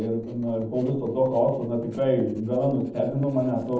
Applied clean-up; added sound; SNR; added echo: neural separator model SepFormer DNS4.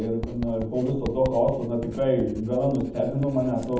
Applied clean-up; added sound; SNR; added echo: none; Writing; 13 dB; reverberation time 0.8 s.